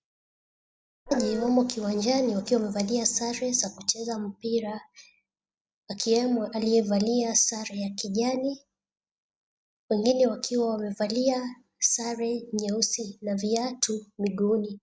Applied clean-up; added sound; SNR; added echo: none; Dog; 6 dB; none.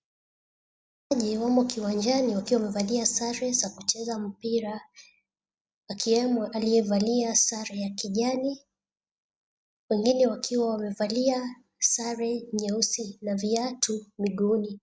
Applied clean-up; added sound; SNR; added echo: none; none; none; none.